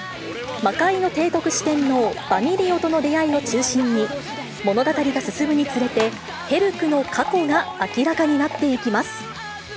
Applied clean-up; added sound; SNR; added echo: none; Liquid; 14 dB; none.